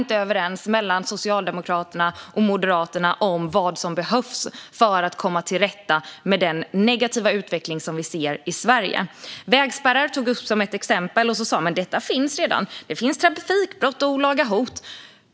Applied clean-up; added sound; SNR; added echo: none; none; none; none.